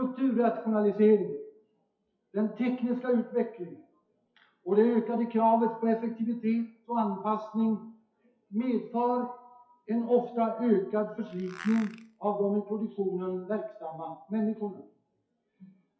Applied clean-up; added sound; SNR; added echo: classical method WPE with log-MMSE.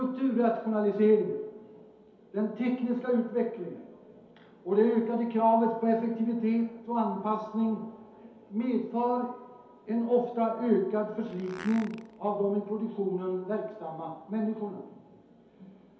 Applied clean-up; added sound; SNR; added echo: none; Fart; 18 dB; reverberation time 2.2 s.